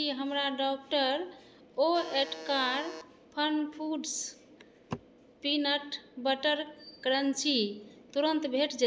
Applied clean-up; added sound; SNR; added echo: none; Alarm; 13 dB; none.